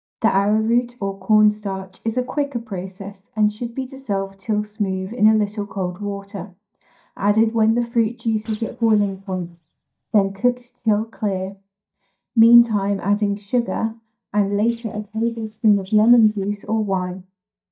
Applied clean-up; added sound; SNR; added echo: neural mask model DeepFilterNet 3.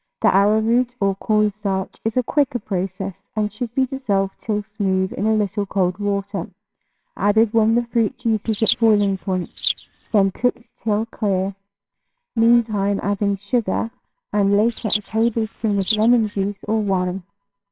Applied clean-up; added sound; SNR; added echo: neural separator model SepFormer WHAMR!.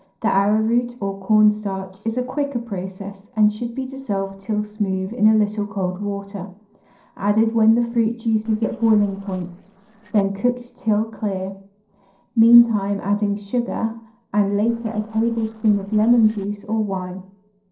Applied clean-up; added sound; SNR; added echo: neural separator model SepFormer DNS4.